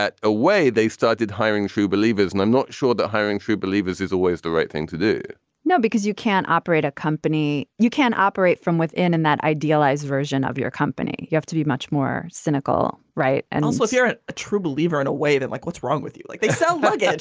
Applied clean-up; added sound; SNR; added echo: none; none; none; none.